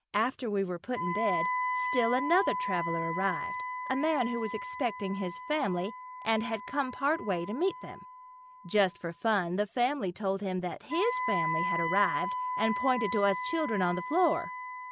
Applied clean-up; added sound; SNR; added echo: none; Wind instrument, woodwind instrument; 5 dB; none.